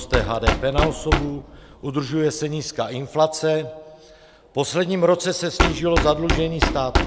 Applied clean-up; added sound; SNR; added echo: none; Knock; 2 dB; none.